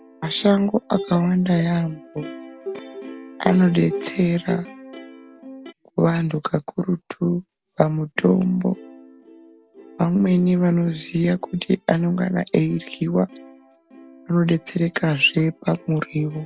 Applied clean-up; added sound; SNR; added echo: none; Plucked string instrument; 17 dB; none.